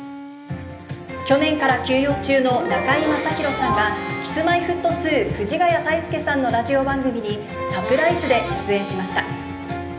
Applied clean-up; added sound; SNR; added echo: none; Harmonica; 15 dB; reverberation time 0.8 s.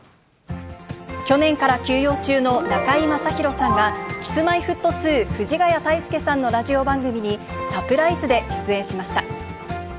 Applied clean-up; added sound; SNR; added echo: none; none; none; none.